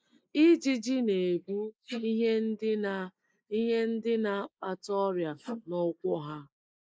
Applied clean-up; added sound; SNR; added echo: neural mask model Resemble Enhance denoiser.